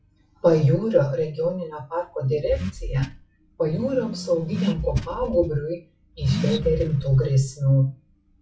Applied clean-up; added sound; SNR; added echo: classical method WPE with log-MMSE.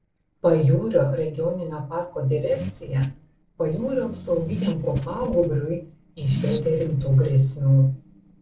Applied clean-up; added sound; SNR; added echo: neural separator model SepFormer DNS4.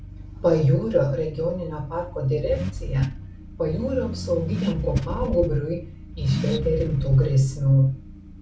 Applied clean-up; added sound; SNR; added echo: none; Accelerating, revving, vroom / Car; 7 dB; reverberation time 0.3 s.